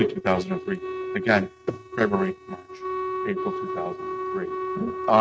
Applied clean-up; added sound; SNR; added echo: neural mask model RNNoise.